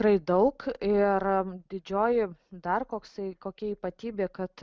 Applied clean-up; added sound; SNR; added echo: none; none; none; none.